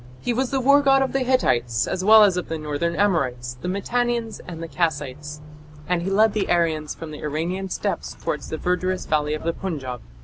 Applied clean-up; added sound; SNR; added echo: none; Squeak / Accelerating, revving, vroom / Vehicle; 16 dB; none.